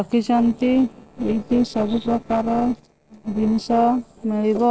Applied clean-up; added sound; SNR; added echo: neural separator model SepFormer DNS4.